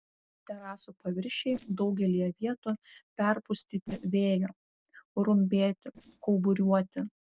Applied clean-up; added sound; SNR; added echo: neural separator model SepFormer DNS4.